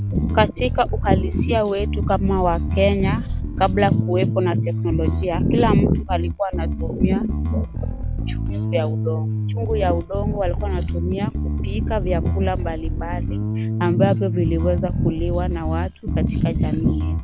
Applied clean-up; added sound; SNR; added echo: none; Bass guitar; 1 dB; none.